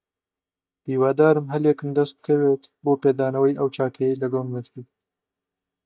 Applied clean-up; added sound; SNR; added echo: neural mask model DeepFilterNet 3.